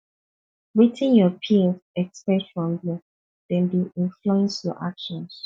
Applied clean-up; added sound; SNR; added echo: none; none; none; none.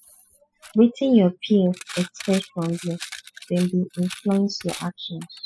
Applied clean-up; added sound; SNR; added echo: classical method spectral subtraction.